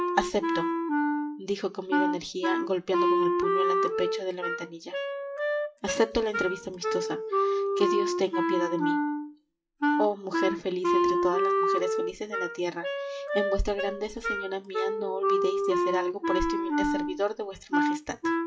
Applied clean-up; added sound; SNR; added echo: classical method WPE with log-MMSE.